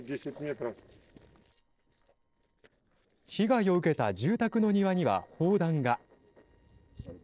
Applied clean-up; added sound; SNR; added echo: neural separator model SepFormer DNS4.